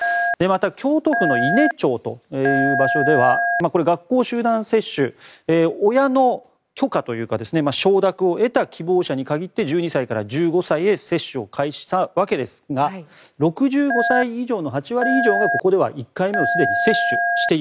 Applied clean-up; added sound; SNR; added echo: none; Telephone; 2 dB; none.